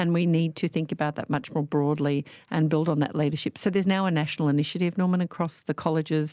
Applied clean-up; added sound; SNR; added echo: none; none; none; none.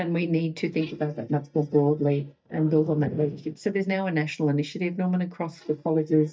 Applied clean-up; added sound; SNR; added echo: neural mask model DeepFilterNet 3.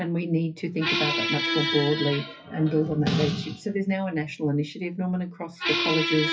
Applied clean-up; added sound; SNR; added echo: classical method WPE with log-MMSE.